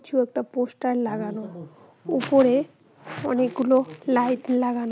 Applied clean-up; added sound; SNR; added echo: none; none; none; none.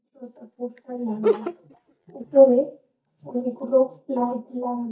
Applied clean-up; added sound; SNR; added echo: neural mask model DeepFilterNet 3.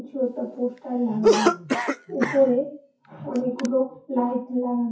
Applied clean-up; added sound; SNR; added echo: classical method WPE with log-MMSE.